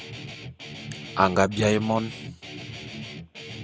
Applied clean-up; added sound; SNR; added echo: none; Guitar; 11 dB; none.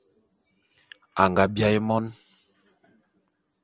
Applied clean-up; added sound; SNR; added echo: none; none; none; none.